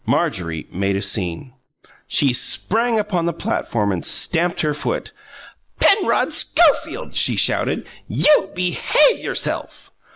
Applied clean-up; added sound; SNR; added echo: neural mask model Resemble Enhance denoiser.